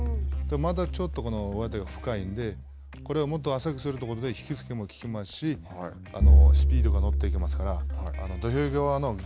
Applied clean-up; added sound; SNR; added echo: none; Bowed string instrument; -5 dB; none.